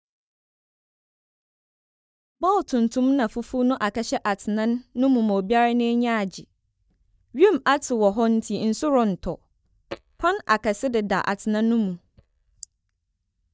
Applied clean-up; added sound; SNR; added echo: neural mask model DeepFilterNet 3.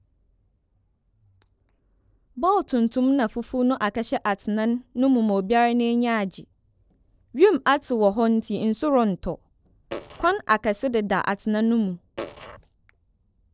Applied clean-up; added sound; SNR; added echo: neural separator model SepFormer DNS4.